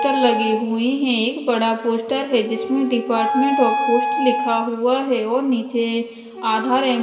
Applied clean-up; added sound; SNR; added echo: none; Wind instrument, woodwind instrument; 6 dB; reverberation time 1.7 s.